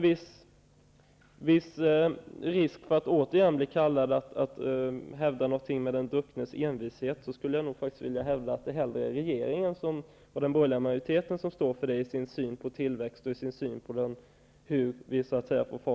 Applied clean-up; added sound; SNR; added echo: none; none; none; none.